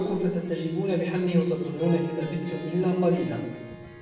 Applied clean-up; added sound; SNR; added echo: none; Harp; 16 dB; reverberation time 1.0 s.